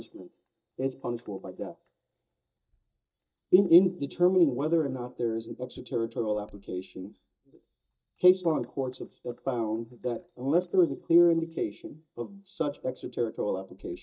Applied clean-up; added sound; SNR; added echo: neural mask model DeepFilterNet 3.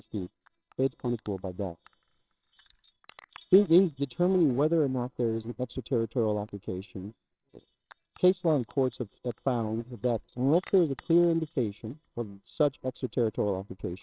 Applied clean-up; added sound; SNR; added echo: neural separator model SepFormer WHAMR!.